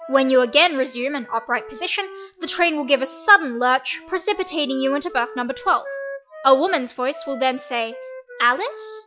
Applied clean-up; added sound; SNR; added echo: classical method log-MMSE.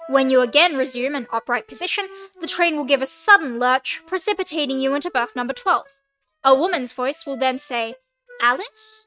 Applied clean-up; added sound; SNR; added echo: neural mask model RNNoise.